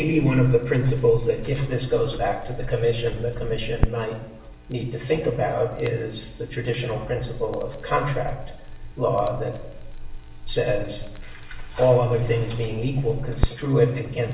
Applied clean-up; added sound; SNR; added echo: none; Crackle; 8 dB; reverberation time 0.8 s.